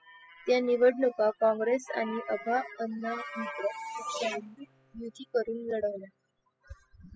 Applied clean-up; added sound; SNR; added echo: classical method spectral subtraction.